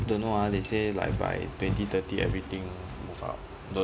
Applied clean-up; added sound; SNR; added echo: none; none; none; none.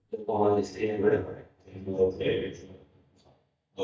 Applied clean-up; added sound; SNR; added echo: neural mask model DeepFilterNet 3.